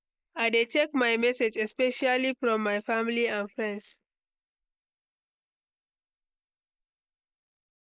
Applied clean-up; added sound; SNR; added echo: neural mask model Resemble Enhance denoiser.